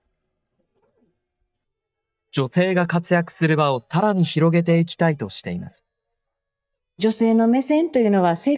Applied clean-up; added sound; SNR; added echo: neural mask model DeepFilterNet 3.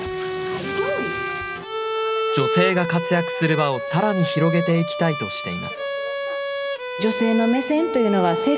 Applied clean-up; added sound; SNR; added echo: none; Bowed string instrument; 3 dB; none.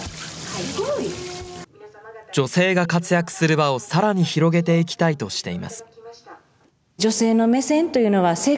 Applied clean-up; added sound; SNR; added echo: none; none; none; none.